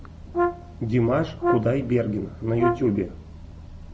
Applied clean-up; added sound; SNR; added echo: none; Brass instrument; 3 dB; none.